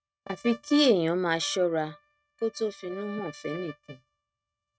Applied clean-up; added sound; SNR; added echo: neural mask model RNNoise.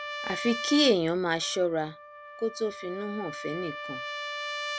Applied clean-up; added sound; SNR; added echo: none; Trumpet; 8 dB; none.